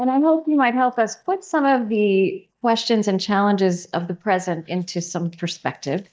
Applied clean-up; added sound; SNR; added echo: neural mask model DeepFilterNet 3.